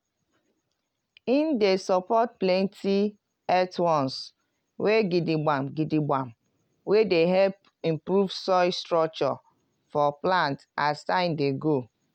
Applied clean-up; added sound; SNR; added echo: none; none; none; none.